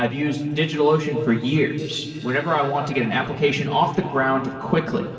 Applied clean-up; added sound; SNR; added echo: neural separator model SepFormer DNS4.